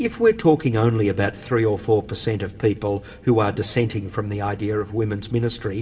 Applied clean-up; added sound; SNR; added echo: none; none; none; reverberation time 2.6 s.